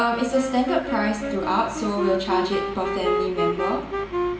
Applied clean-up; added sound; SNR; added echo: none; Wind instrument, woodwind instrument; 2 dB; reverberation time 1.0 s.